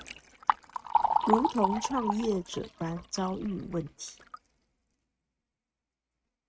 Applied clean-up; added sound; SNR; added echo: neural mask model RNNoise.